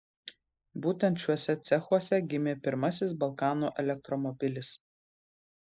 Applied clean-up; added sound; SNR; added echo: neural mask model Resemble Enhance denoiser.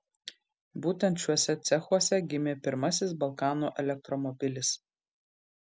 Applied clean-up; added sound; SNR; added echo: none; none; none; none.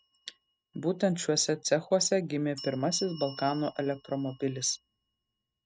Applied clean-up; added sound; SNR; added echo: neural mask model RNNoise.